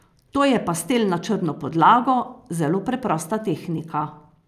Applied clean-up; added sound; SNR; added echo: none; none; none; none.